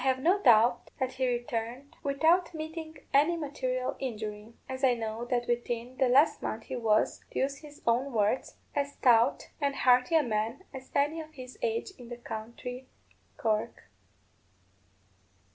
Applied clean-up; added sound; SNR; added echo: none; none; none; none.